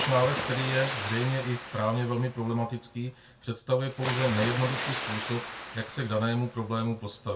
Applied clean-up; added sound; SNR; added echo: none; Water; 7 dB; reverberation time 0.2 s.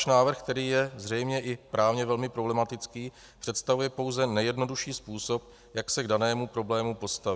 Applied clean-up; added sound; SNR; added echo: none; none; none; none.